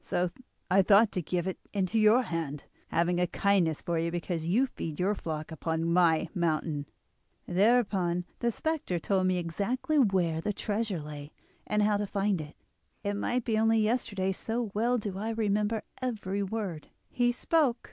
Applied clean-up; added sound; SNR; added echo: none; none; none; none.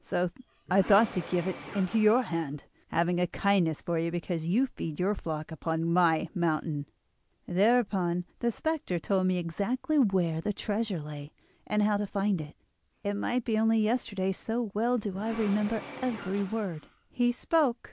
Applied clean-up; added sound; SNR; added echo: none; Engine / Mechanisms; 16 dB; none.